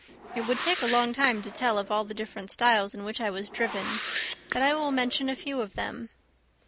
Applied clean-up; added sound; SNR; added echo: none; Whoosh, swoosh, swish; 9 dB; none.